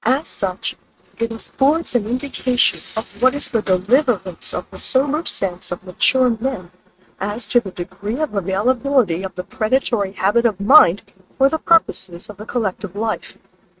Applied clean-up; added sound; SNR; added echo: neural mask model RNNoise.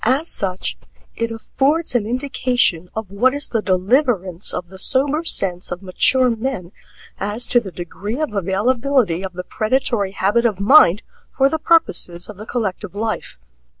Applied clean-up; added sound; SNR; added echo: none; none; none; none.